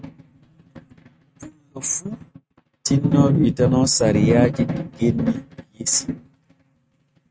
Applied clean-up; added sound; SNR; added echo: neural mask model RNNoise.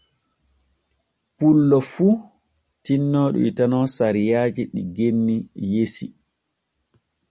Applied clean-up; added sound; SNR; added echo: none; none; none; none.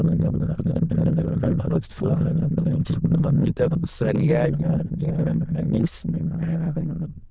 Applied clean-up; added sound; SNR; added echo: neural diffusion model UNIVERSE++.